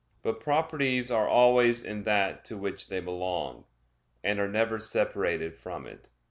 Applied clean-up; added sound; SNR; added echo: none; none; none; none.